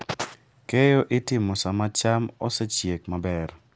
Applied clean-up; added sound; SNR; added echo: none; none; none; none.